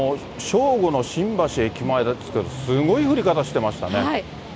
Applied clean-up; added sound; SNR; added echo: none; none; none; none.